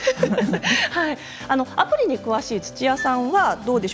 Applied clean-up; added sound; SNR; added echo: none; Wind instrument, woodwind instrument; 14 dB; none.